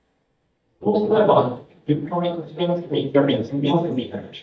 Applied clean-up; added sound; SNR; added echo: neural mask model DeepFilterNet 3.